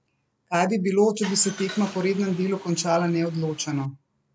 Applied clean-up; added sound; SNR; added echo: none; Car; 17 dB; none.